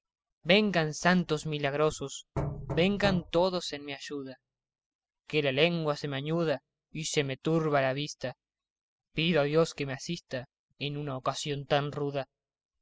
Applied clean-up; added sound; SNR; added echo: classical method spectral subtraction.